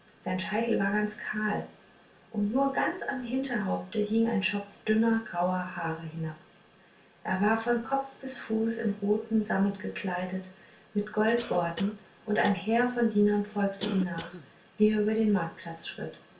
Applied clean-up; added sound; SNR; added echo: none; Cough; 15 dB; reverberation time 0.3 s.